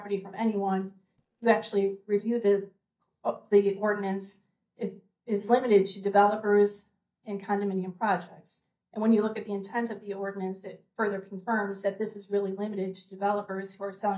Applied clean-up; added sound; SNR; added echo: neural mask model DeepFilterNet 3.